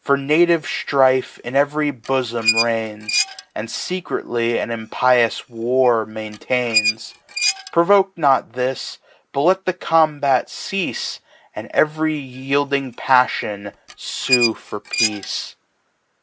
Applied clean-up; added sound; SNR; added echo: none; Squeak; 7 dB; none.